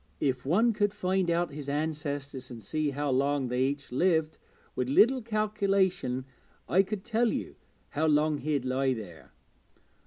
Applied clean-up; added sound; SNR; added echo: none; none; none; none.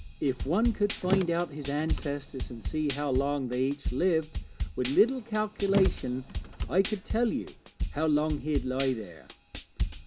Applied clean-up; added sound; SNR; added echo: none; Car + Drum kit; 5 dB; none.